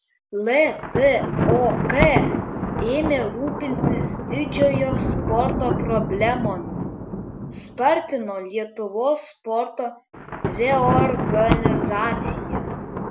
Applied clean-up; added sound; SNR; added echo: none; Thunder; 2 dB; none.